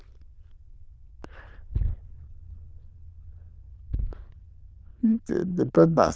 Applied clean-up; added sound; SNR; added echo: neural diffusion model UNIVERSE++.